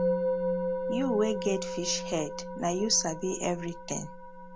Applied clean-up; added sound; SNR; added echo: none; Musical instrument; 1 dB; none.